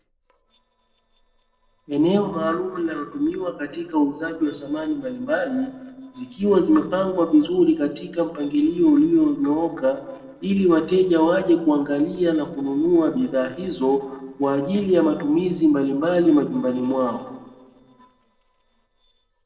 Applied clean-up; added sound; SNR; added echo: neural separator model SepFormer DNS4.